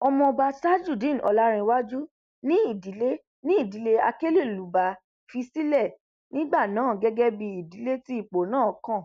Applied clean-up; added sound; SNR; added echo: none; none; none; none.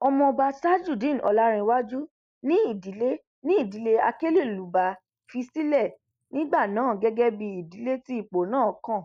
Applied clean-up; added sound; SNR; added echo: neural mask model Resemble Enhance denoiser.